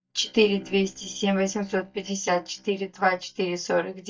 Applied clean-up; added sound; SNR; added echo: neural mask model DeepFilterNet 3.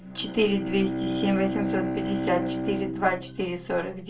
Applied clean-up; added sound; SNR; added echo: none; Bowed string instrument; 3 dB; reverberation time 0.2 s.